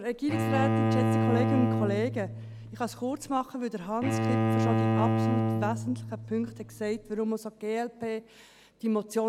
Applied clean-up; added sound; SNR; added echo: none; Bowed string instrument; -4 dB; none.